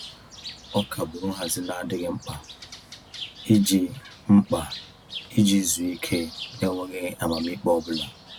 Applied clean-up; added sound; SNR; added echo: none; Bird; 15 dB; none.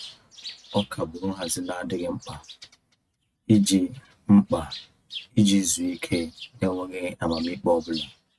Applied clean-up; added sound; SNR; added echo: neural mask model RNNoise.